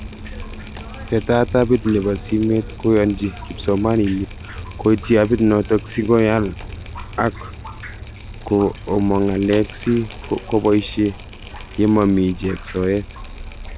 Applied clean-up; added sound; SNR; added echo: none; Drip; 12 dB; none.